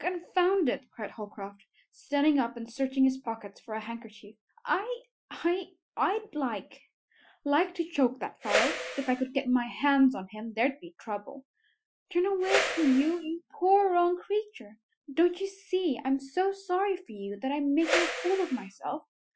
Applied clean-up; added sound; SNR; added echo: classical method Wiener filter.